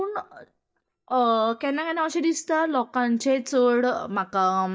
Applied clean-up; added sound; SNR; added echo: neural mask model DeepFilterNet 3.